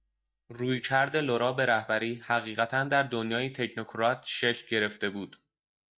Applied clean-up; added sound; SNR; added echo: neural mask model DeepFilterNet 3.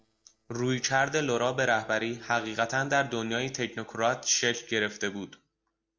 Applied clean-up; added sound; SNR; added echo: neural separator model SepFormer DNS4.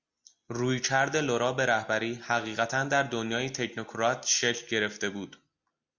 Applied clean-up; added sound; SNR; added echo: none; none; none; none.